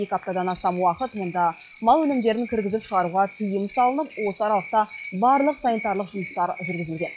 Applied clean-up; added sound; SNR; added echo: classical method log-MMSE.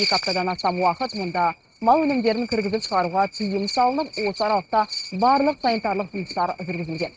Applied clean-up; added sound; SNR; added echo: neural mask model RNNoise.